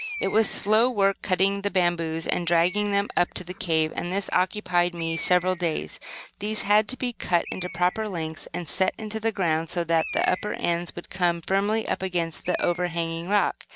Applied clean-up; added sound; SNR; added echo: none; Bird; 17 dB; none.